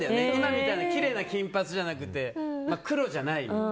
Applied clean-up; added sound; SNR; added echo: none; none; none; none.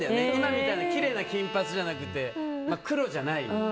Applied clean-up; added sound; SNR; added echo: none; Bowed string instrument; 14 dB; none.